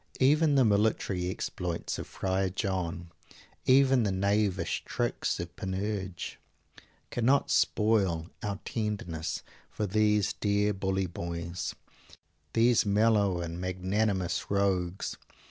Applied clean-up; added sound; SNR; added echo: none; none; none; none.